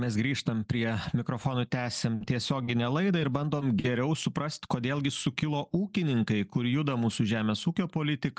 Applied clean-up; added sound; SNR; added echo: none; none; none; none.